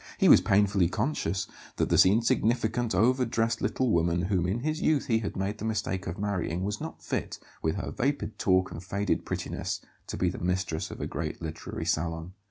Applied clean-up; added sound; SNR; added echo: none; none; none; none.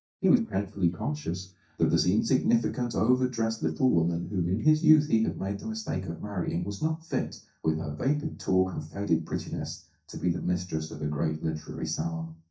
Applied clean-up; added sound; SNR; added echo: neural mask model DeepFilterNet 3.